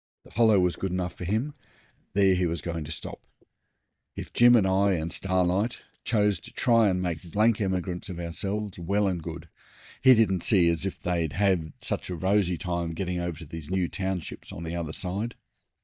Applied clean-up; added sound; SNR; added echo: neural mask model DeepFilterNet 3.